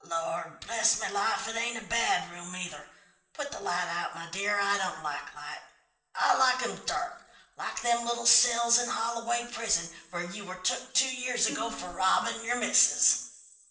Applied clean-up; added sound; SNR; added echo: none; Plucked string instrument; 17 dB; reverberation time 0.7 s.